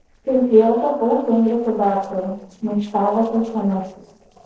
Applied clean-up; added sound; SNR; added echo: neural separator model SepFormer DNS4.